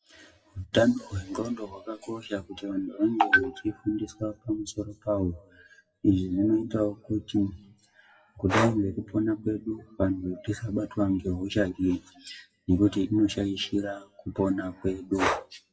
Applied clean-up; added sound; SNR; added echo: classical method WPE with log-MMSE.